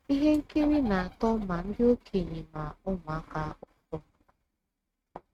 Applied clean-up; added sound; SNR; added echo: neural mask model RNNoise.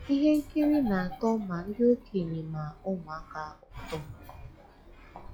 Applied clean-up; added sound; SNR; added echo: classical method log-MMSE.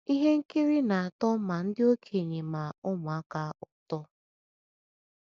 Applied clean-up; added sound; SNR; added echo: none; none; none; none.